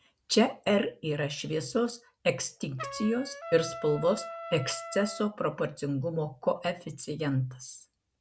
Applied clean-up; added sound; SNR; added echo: none; Trumpet; 15 dB; none.